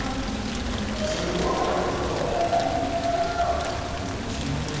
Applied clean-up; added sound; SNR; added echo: none; Rain; 5 dB; reverberation time 2.1 s.